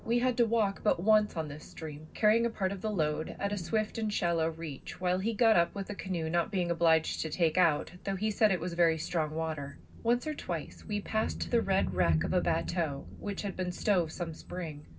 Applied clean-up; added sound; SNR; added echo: none; Thunder; 11 dB; reverberation time 0.4 s.